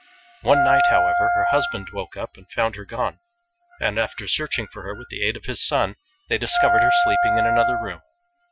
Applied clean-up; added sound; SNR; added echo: classical method Wiener filter.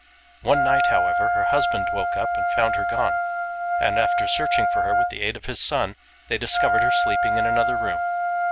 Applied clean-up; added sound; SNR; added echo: none; Wind instrument, woodwind instrument; -5 dB; none.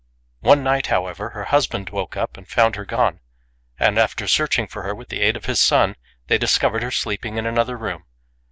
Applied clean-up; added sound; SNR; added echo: none; none; none; none.